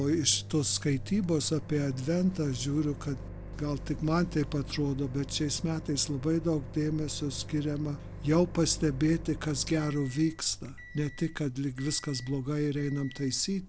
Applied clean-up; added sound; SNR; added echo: none; Microwave oven; 12 dB; none.